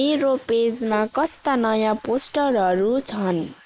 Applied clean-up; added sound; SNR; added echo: neural mask model Resemble Enhance denoiser.